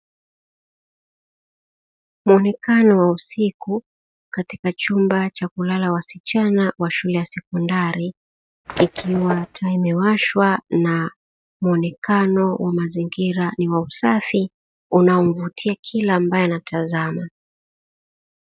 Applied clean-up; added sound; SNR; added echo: neural mask model RNNoise.